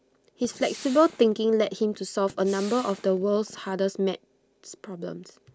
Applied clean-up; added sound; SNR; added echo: none; Gunshot, gunfire; 20 dB; none.